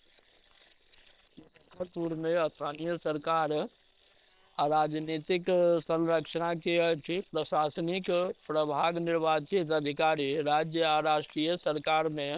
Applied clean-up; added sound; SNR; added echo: neural separator model SepFormer WHAM!.